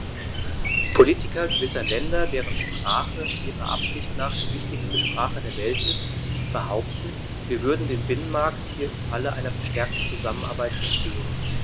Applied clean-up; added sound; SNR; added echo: none; Chirp, tweet; -1 dB; none.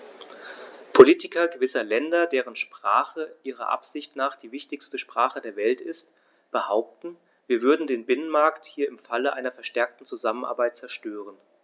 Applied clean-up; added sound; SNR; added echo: none; none; none; none.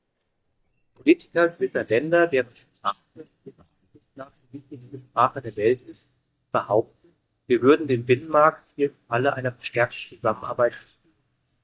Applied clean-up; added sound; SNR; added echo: neural mask model DeepFilterNet 3.